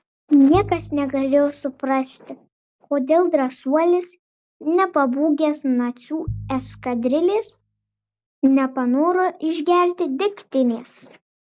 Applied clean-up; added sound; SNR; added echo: none; Piano; 16 dB; none.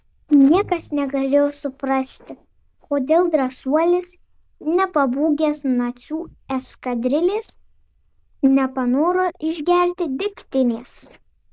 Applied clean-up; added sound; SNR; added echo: neural diffusion model UNIVERSE++.